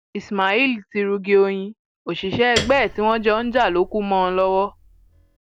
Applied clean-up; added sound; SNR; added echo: none; Piano; 13 dB; none.